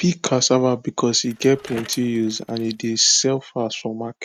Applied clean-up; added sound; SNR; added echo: neural mask model RNNoise.